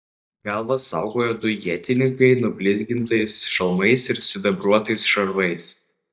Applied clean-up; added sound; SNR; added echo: neural mask model DeepFilterNet 3.